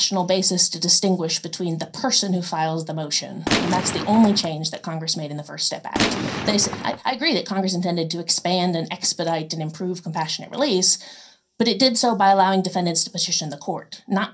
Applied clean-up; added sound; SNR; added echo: none; Gunshot, gunfire; 4 dB; reverberation time 0.3 s.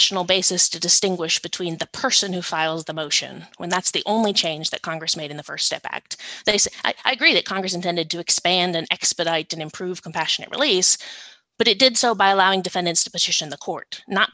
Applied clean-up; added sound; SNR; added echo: none; none; none; none.